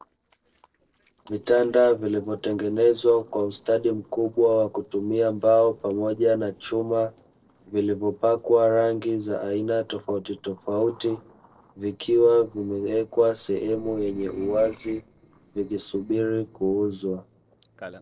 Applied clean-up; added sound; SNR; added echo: neural separator model SepFormer DNS4.